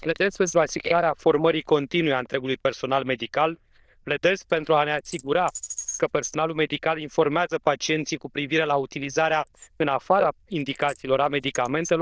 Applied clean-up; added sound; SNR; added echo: neural diffusion model UNIVERSE++.